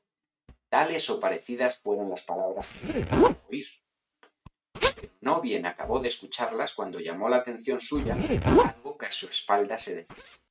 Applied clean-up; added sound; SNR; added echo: neural mask model RNNoise.